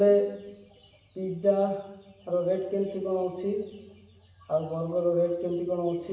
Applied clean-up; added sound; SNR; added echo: none; none; none; reverberation time 1.0 s.